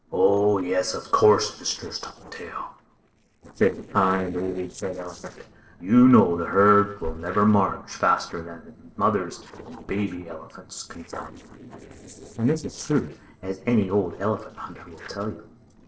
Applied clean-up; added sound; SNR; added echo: neural separator model SepFormer DNS4.